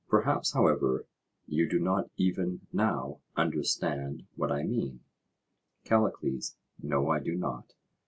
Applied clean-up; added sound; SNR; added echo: none; none; none; none.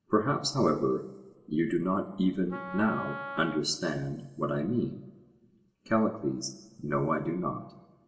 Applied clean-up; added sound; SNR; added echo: none; Wind instrument, woodwind instrument; 11 dB; reverberation time 1.1 s.